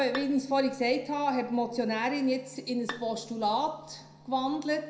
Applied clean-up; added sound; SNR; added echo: none; Bowed string instrument; 17 dB; reverberation time 0.4 s.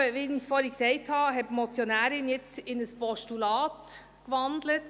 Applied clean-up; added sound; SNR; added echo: none; none; none; none.